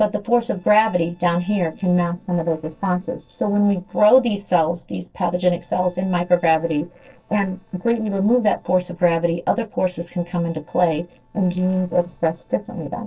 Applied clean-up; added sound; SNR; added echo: neural separator model SepFormer DNS4.